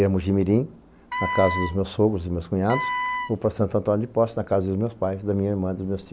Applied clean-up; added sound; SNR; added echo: none; Wind instrument, woodwind instrument; 6 dB; none.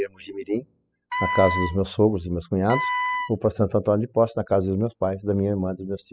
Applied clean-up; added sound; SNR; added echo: classical method spectral subtraction.